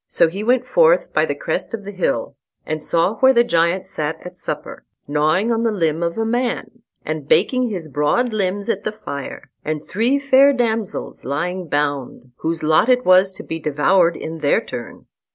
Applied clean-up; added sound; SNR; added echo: none; none; none; none.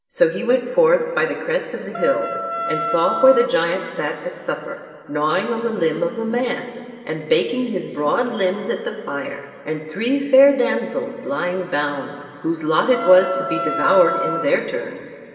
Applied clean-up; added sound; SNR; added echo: none; Wind instrument, woodwind instrument; 5 dB; reverberation time 2.5 s.